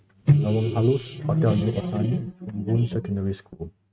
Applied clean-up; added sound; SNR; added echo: neural mask model RNNoise.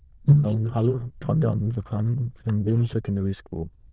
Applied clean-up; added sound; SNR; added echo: neural diffusion model UNIVERSE++.